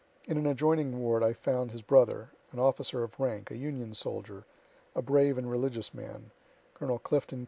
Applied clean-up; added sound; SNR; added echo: none; none; none; none.